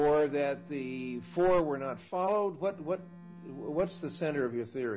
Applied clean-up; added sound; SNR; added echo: none; Bowed string instrument; 18 dB; none.